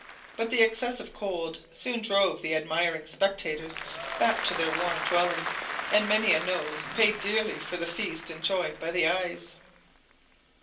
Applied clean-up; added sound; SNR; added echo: none; Applause; 9 dB; reverberation time 0.3 s.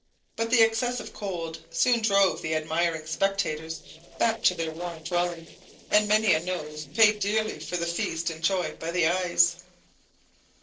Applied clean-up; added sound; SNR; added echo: neural separator model SepFormer DNS4.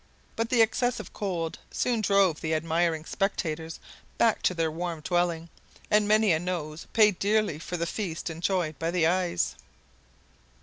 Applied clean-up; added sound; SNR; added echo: none; none; none; none.